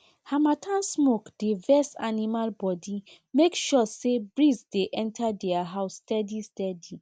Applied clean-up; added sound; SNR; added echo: none; none; none; none.